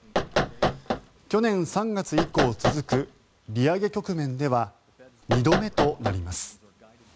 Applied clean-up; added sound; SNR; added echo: none; Knock; 0 dB; none.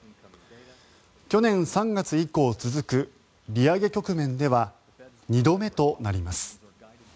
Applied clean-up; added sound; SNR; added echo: none; none; none; none.